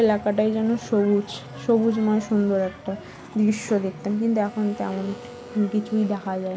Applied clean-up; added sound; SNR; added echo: none; Domestic sounds, home sounds; 19 dB; none.